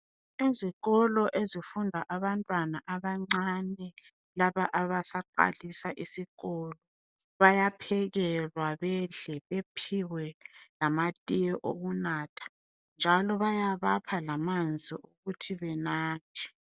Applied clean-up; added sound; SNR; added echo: none; none; none; none.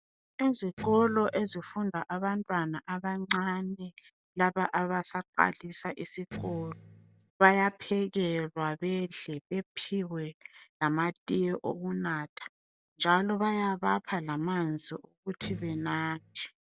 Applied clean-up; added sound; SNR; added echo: none; Electric guitar; 13 dB; none.